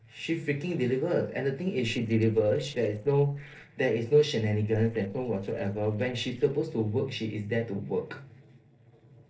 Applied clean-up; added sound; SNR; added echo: neural separator model SepFormer DNS4.